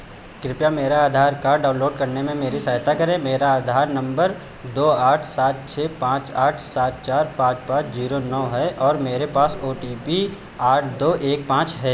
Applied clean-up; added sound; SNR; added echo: none; none; none; none.